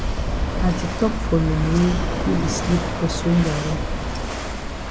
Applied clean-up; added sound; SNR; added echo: none; Walk, footsteps / Waves, surf / Wind; 0 dB; none.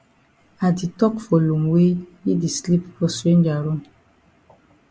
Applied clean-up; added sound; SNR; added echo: none; none; none; none.